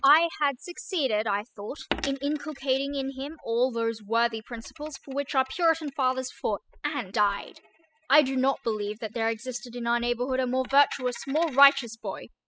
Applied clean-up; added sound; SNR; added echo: classical method spectral subtraction.